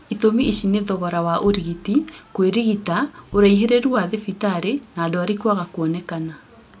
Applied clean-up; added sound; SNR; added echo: none; Bass drum; 20 dB; none.